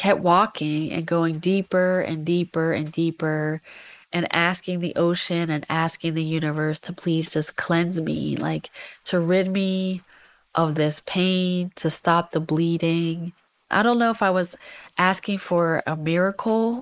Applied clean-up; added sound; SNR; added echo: neural mask model Resemble Enhance denoiser.